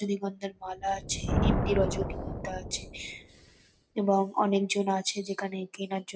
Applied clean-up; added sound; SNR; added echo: none; Thunder; 4 dB; none.